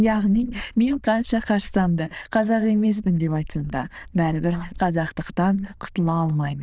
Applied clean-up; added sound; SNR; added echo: neural diffusion model UNIVERSE++.